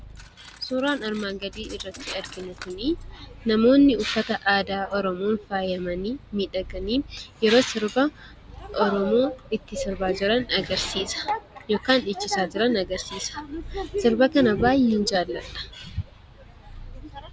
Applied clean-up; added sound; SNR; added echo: none; Purr + Cutlery, silverware; 19 dB; none.